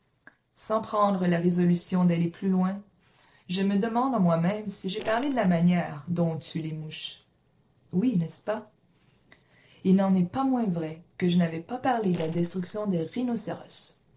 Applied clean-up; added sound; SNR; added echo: neural separator model SepFormer DNS4.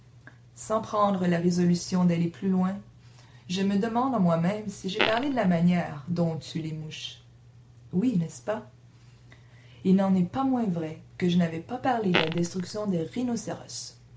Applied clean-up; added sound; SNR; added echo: none; Fart; 3 dB; none.